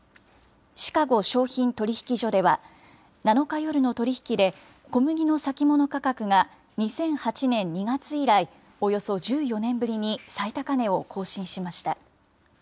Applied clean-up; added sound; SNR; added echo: none; none; none; none.